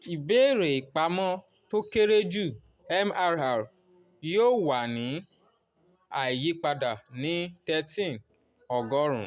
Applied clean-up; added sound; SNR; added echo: none; none; none; none.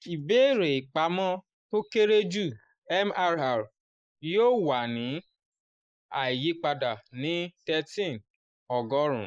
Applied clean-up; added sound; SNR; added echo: neural mask model Resemble Enhance denoiser.